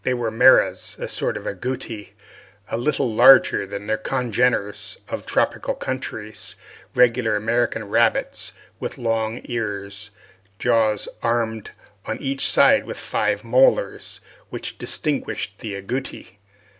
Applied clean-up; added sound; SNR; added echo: none; none; none; none.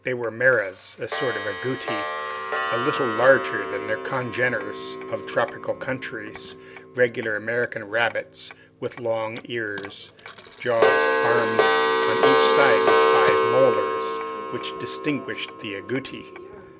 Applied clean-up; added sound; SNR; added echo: none; Clock; -1 dB; none.